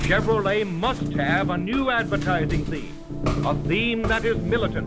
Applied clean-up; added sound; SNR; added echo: none; Walk, footsteps; 9 dB; none.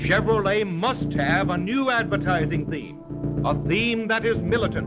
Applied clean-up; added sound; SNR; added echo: none; none; none; none.